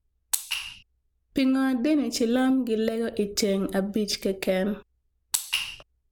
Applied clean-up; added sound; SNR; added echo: none; none; none; none.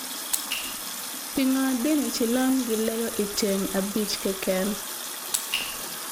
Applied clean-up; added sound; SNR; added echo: none; Water tap, faucet; 7 dB; none.